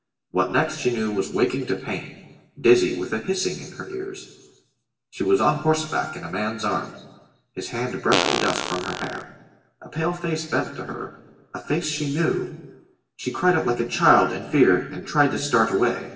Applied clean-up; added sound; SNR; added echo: none; Fart; 2 dB; reverberation time 1.2 s.